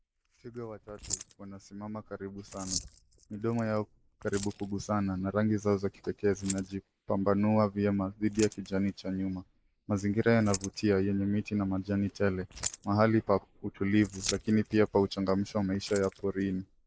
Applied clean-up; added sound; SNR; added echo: neural mask model Resemble Enhance denoiser.